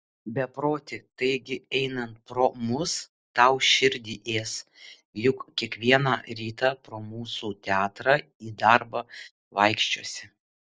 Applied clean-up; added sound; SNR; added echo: none; none; none; none.